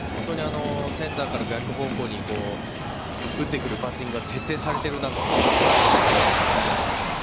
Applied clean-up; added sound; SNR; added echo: none; Motor vehicle (road); -4 dB; none.